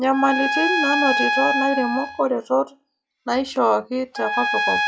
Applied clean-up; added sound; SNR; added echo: classical method log-MMSE.